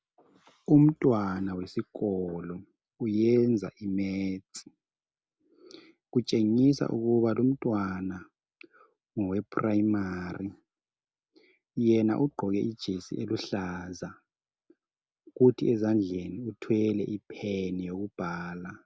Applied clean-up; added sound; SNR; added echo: none; none; none; none.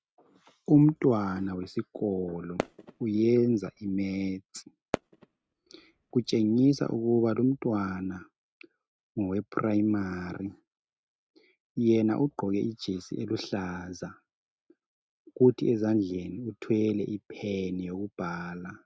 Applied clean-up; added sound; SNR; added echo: neural mask model RNNoise.